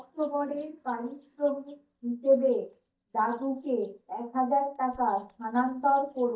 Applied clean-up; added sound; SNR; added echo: neural mask model DeepFilterNet 3.